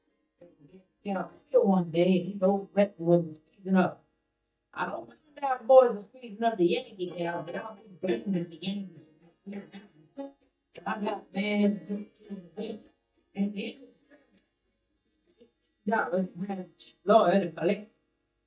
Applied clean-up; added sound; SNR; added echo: neural mask model DeepFilterNet 3.